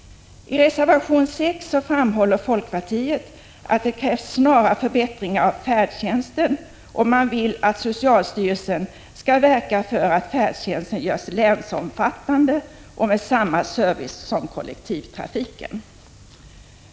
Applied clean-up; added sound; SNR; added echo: none; none; none; none.